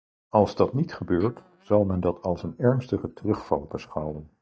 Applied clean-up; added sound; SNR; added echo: neural mask model DeepFilterNet 3.